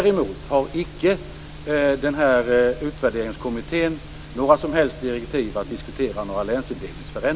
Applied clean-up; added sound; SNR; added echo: none; none; none; none.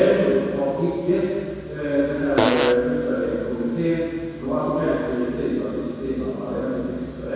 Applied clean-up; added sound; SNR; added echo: none; Fart; 5 dB; reverberation time 2.0 s.